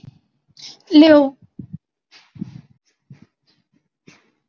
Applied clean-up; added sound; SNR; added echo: none; none; none; none.